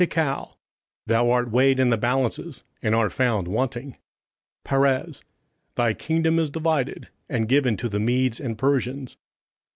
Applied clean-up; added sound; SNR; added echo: none; none; none; none.